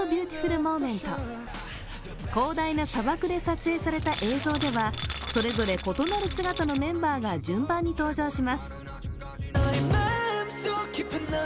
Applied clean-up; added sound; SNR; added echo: none; Tools; 7 dB; none.